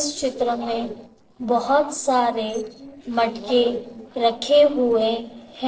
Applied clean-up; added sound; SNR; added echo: neural separator model SepFormer DNS4.